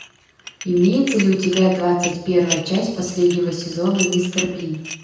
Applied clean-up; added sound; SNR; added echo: none; Dishes, pots, and pans; 11 dB; reverberation time 0.9 s.